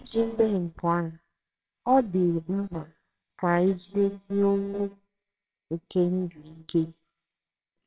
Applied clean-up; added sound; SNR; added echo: neural separator model SepFormer WHAMR!.